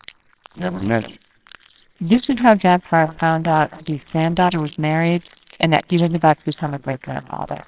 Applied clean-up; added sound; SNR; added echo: neural separator model SepFormer WHAMR!.